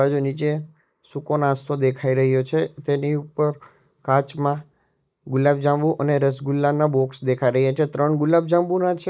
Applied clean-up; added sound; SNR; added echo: neural mask model Resemble Enhance denoiser.